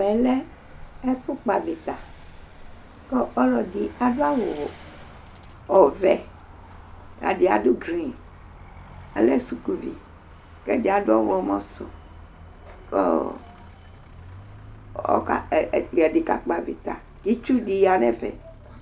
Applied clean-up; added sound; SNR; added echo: none; Vehicle + Keys jangling; 19 dB; none.